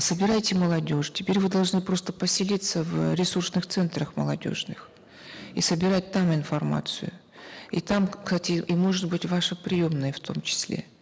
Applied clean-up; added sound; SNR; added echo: neural mask model Resemble Enhance denoiser.